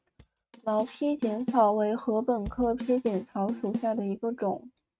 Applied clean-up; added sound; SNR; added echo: neural mask model RNNoise.